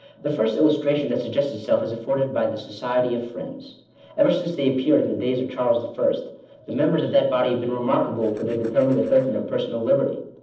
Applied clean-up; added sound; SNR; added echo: neural separator model SepFormer DNS4.